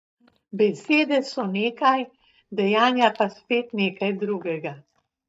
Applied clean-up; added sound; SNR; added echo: neural mask model DeepFilterNet 3.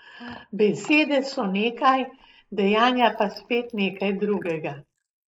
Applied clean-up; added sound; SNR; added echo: neural mask model Resemble Enhance denoiser.